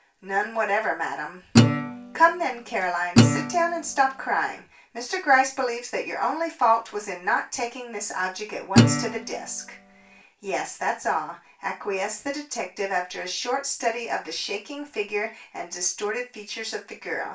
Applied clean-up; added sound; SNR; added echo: none; Guitar; -4 dB; reverberation time 0.2 s.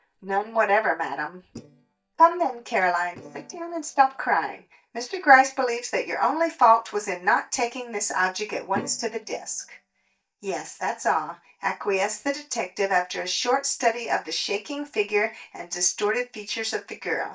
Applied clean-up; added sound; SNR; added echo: neural mask model DeepFilterNet 3.